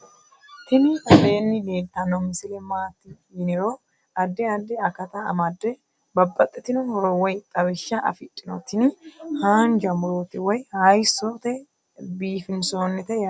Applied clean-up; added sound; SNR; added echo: none; none; none; none.